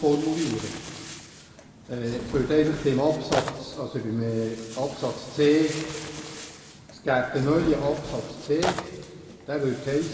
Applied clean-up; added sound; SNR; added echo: none; Tearing; 11 dB; reverberation time 2.1 s.